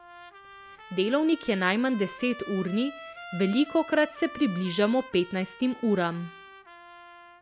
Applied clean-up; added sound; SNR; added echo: none; Trumpet; 17 dB; none.